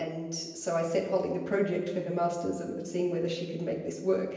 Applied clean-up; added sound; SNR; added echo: none; none; none; reverberation time 1.0 s.